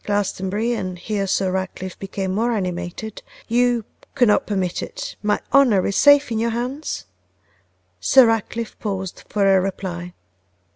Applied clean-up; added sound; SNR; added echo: none; none; none; none.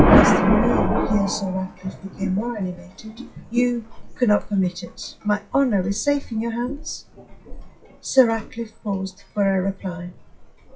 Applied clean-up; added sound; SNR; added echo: classical method WPE with log-MMSE.